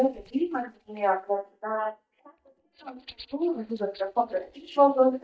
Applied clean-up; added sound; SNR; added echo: neural mask model DeepFilterNet 3.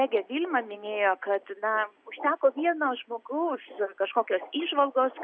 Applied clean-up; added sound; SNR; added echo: none; none; none; none.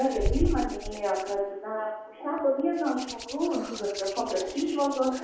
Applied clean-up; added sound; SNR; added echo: none; Hands; 6 dB; reverberation time 0.8 s.